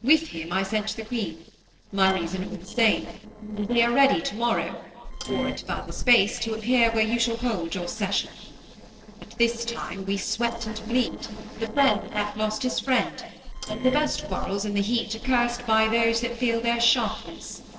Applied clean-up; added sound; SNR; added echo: neural separator model SepFormer DNS4.